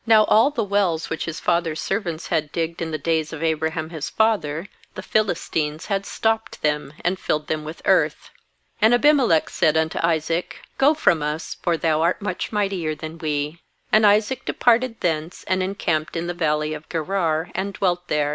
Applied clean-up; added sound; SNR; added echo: none; none; none; none.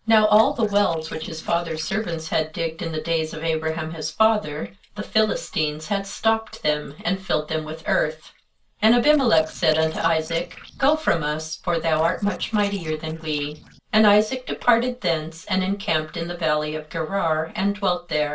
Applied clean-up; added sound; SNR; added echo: neural separator model SepFormer DNS4.